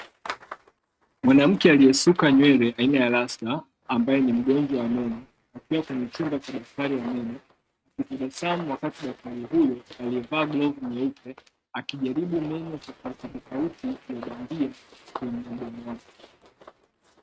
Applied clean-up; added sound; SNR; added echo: neural mask model RNNoise.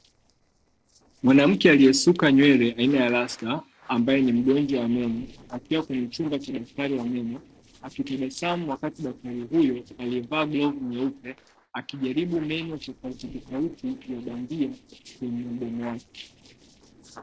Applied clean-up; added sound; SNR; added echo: neural separator model SepFormer DNS4.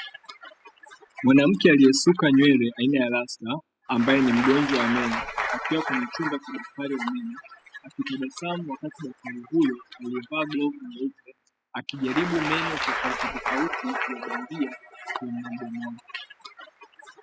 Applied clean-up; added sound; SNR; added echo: classical method spectral subtraction.